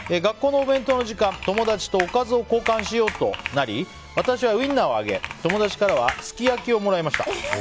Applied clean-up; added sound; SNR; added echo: none; Computer keyboard; 11 dB; none.